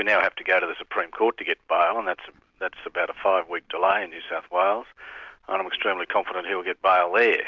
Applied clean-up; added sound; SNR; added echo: none; none; none; none.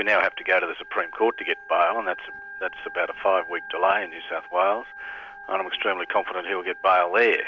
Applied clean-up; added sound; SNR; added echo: none; Organ; 16 dB; none.